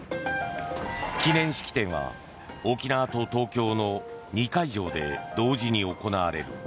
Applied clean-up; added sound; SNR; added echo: none; Dishes, pots, and pans; 8 dB; none.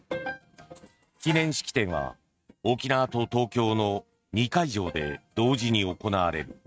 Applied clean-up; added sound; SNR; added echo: neural mask model RNNoise.